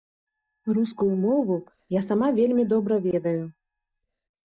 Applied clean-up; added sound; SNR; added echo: neural mask model DeepFilterNet 3.